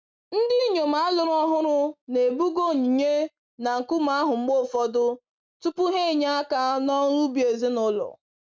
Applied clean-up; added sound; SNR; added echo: none; none; none; none.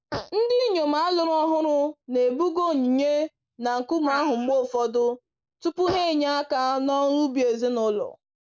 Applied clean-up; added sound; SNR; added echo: neural mask model Resemble Enhance denoiser.